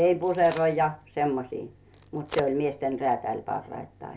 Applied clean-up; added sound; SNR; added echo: none; Crack; 18 dB; none.